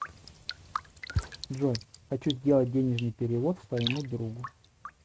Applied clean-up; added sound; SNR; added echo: neural mask model RNNoise.